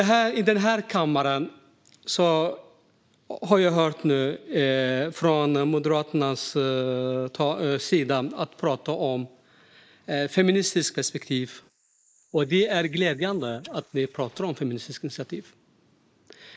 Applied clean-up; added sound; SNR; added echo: neural mask model Resemble Enhance denoiser.